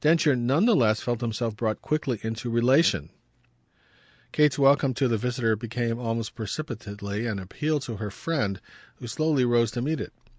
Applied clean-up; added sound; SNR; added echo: none; none; none; none.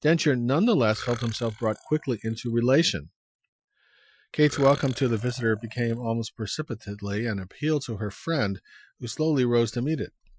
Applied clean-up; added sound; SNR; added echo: classical method Wiener filter.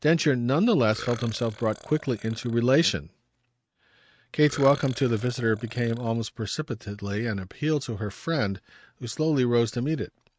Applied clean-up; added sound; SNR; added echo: neural mask model RNNoise.